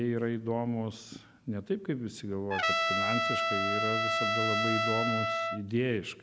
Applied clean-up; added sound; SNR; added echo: none; Trumpet; -4 dB; none.